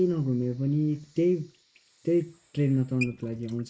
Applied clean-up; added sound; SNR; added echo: neural mask model Resemble Enhance denoiser.